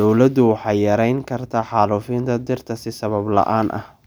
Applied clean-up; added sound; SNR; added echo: none; none; none; none.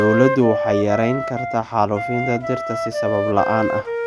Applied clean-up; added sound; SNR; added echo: none; Wind instrument, woodwind instrument; 3 dB; none.